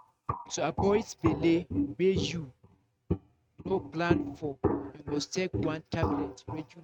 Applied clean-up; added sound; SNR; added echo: neural mask model RNNoise.